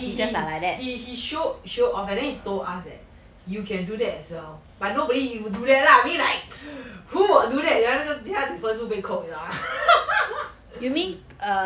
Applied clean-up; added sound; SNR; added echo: none; none; none; none.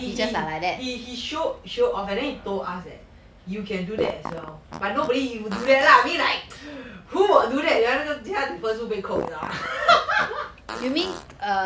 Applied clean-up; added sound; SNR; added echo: none; Fart; 12 dB; none.